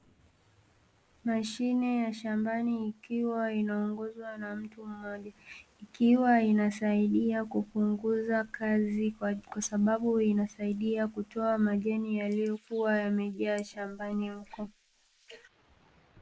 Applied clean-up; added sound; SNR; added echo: neural mask model Resemble Enhance denoiser.